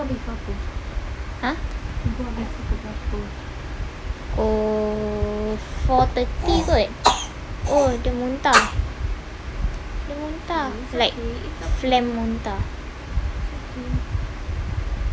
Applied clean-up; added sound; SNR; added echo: none; none; none; none.